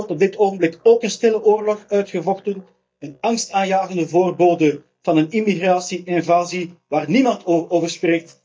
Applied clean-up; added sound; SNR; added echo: neural mask model DeepFilterNet 3.